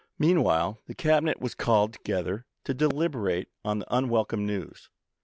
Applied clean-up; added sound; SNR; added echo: none; none; none; none.